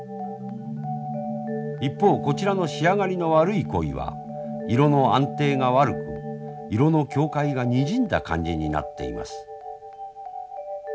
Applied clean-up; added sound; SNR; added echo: none; none; none; none.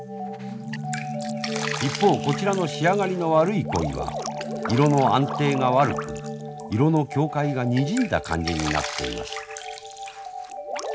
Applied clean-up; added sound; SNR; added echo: none; Drip; 11 dB; none.